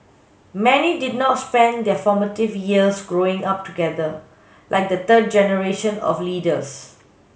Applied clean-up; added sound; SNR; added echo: none; none; none; none.